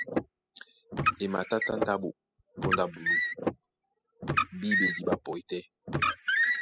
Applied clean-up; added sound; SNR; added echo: classical method spectral subtraction.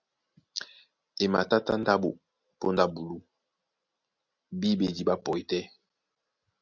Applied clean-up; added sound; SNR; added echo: none; none; none; none.